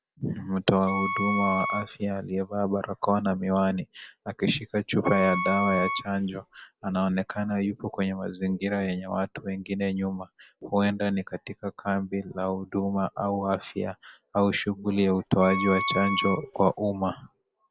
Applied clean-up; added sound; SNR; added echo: none; Wind instrument, woodwind instrument; 5 dB; none.